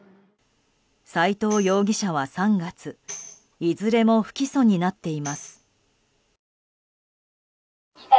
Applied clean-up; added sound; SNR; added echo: none; Tambourine; 19 dB; none.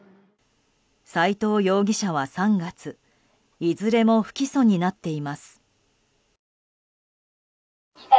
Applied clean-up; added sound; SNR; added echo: none; none; none; none.